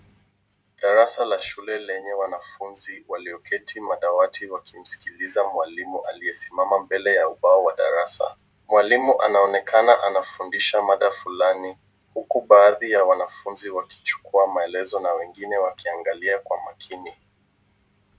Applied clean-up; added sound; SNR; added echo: none; none; none; none.